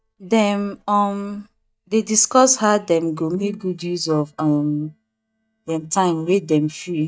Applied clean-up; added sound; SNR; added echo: neural mask model DeepFilterNet 3.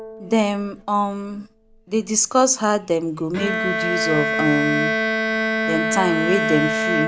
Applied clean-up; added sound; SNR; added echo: none; Bowed string instrument; 2 dB; none.